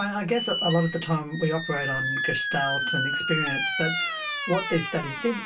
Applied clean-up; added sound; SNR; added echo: none; Squeak; 0 dB; reverberation time 0.2 s.